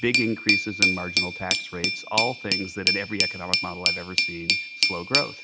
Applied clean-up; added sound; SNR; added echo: none; Glass; -5 dB; none.